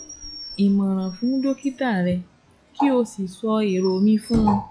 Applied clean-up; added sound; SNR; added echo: classical method log-MMSE.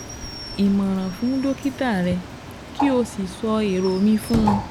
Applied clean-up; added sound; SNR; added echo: none; Squeak / Slam / Wood + Bird; 9 dB; none.